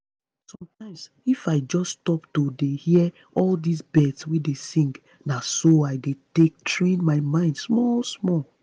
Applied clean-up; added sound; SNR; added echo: none; none; none; none.